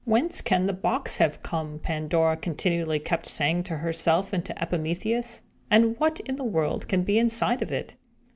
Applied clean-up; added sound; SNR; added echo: none; none; none; none.